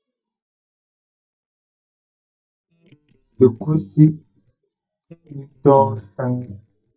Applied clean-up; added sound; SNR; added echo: neural mask model DeepFilterNet 3.